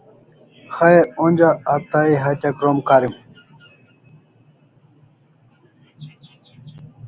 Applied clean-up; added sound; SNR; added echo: none; none; none; none.